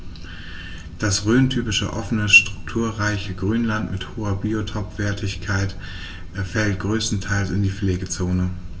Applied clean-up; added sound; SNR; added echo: none; none; none; reverberation time 0.2 s.